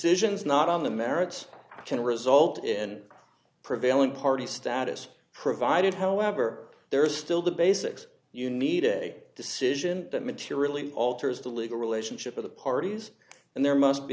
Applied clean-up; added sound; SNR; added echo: none; none; none; none.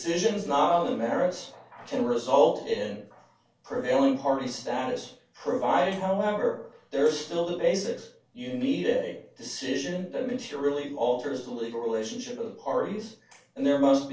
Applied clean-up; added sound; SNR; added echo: none; none; none; reverberation time 0.2 s.